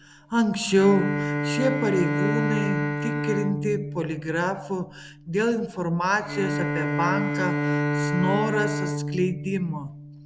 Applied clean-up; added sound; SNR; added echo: none; Bowed string instrument; 2 dB; none.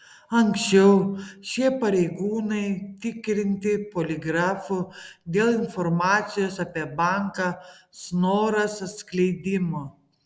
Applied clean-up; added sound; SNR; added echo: none; none; none; none.